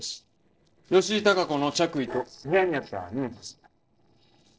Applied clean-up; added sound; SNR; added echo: neural separator model SepFormer DNS4.